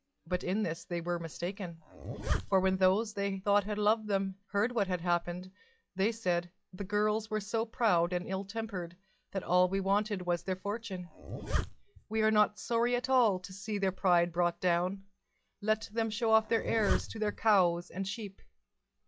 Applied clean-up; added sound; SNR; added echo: classical method log-MMSE.